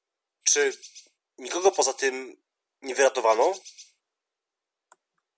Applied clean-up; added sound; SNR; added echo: none; Bird; 18 dB; none.